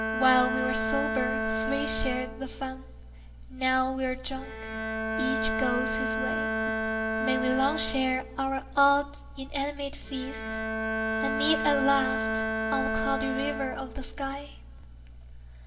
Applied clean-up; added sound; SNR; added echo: none; Bowed string instrument; 2 dB; reverberation time 1.5 s.